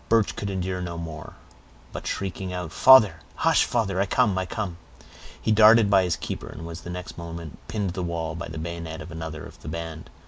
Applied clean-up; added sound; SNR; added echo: none; none; none; none.